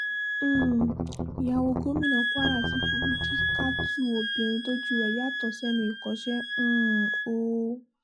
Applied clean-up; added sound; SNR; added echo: classical method log-MMSE.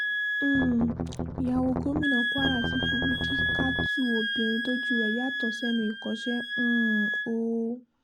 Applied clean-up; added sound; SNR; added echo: none; Strum + Wind instrument, woodwind instrument; 0 dB; none.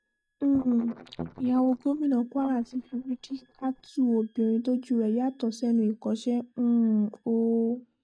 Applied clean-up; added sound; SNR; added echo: neural mask model DeepFilterNet 3.